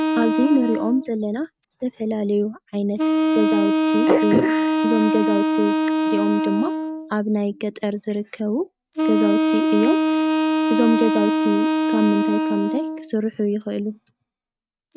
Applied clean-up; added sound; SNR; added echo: neural mask model RNNoise.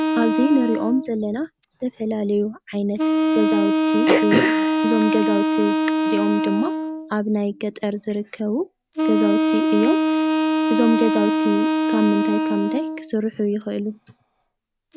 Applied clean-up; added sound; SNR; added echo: none; Wind instrument, woodwind instrument + Cough; -2 dB; none.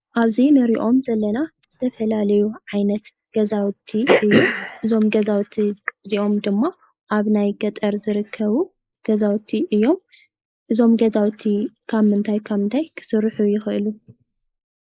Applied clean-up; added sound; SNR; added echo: neural mask model Resemble Enhance denoiser.